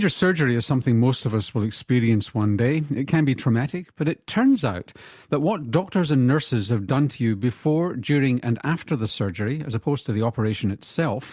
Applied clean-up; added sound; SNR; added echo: none; none; none; none.